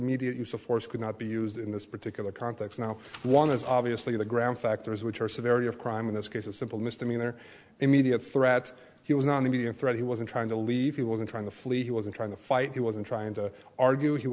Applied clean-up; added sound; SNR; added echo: none; none; none; none.